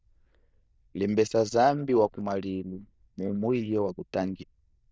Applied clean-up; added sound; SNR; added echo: neural diffusion model UNIVERSE++.